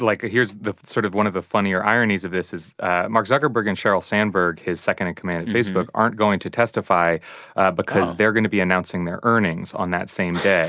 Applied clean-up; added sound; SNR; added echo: none; none; none; none.